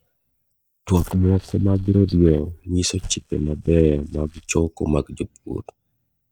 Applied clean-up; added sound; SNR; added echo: neural mask model DeepFilterNet 3.